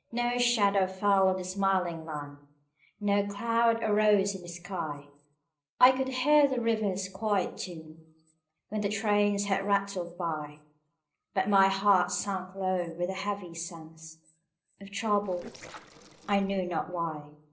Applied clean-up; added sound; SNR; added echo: neural separator model SepFormer DNS4.